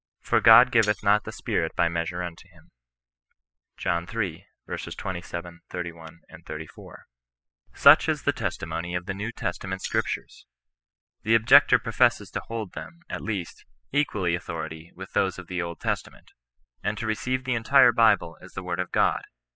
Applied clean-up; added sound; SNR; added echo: classical method spectral subtraction.